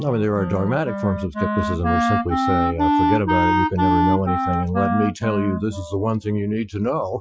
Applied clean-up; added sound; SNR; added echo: classical method Wiener filter.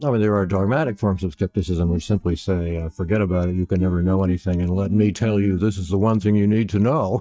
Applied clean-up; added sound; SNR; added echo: neural mask model DeepFilterNet 3.